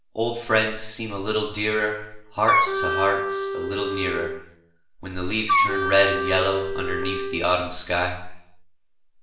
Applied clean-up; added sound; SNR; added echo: none; Wind instrument, woodwind instrument; 0 dB; reverberation time 0.7 s.